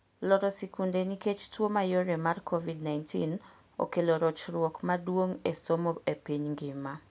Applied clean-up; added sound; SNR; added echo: none; none; none; none.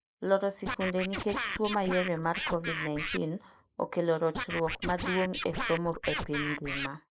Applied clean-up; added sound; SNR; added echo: neural mask model Resemble Enhance denoiser.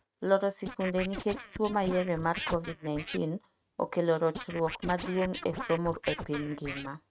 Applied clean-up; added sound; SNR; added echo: neural mask model RNNoise.